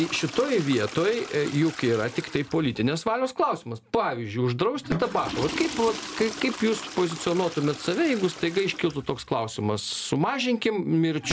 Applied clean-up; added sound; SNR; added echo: none; Toilet flush / Water; 12 dB; none.